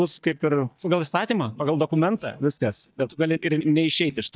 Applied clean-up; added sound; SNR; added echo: neural mask model DeepFilterNet 3.